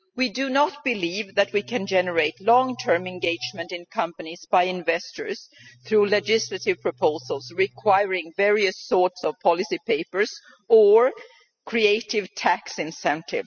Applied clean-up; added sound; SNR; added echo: classical method spectral subtraction.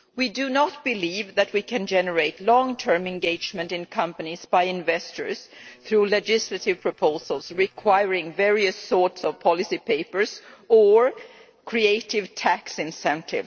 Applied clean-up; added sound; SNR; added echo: neural separator model SepFormer DNS4.